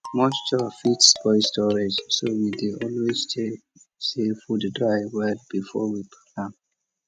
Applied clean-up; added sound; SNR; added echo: neural mask model RNNoise.